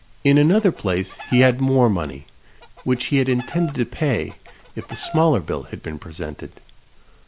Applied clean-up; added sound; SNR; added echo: none; Chicken, rooster; 19 dB; none.